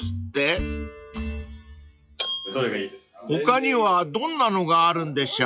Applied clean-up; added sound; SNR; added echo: classical method log-MMSE.